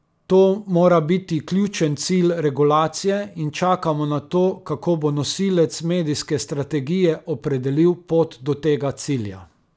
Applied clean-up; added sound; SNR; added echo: none; none; none; none.